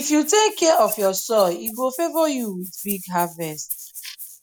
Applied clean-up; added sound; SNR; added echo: none; Rattle (instrument); 14 dB; none.